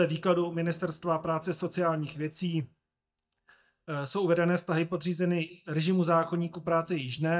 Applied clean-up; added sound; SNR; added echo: neural mask model DeepFilterNet 3.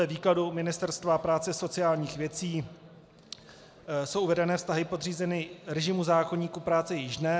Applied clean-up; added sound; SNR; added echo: none; none; none; none.